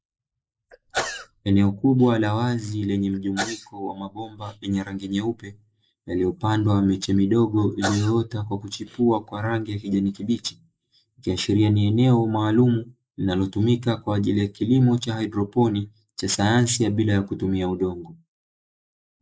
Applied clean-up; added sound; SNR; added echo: neural mask model Resemble Enhance denoiser.